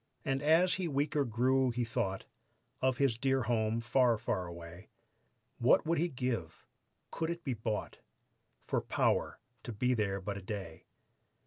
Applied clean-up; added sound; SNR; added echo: none; none; none; none.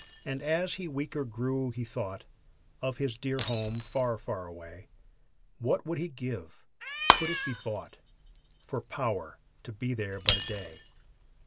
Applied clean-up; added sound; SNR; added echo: none; Shatter + Cat; 2 dB; none.